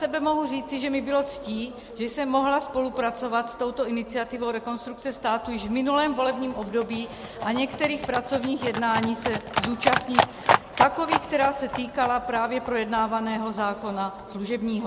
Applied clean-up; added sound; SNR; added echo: none; Livestock, farm animals, working animals; 6 dB; none.